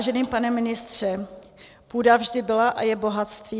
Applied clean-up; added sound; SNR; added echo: none; none; none; none.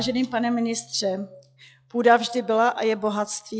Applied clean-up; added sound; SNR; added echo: classical method log-MMSE.